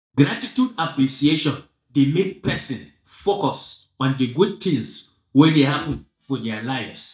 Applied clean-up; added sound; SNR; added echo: neural mask model DeepFilterNet 3.